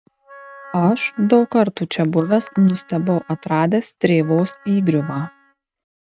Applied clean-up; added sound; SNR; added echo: neural mask model RNNoise.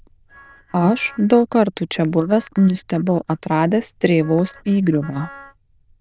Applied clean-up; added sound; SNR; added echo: neural diffusion model UNIVERSE++.